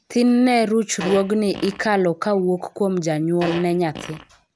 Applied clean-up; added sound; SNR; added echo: none; Fart; 12 dB; none.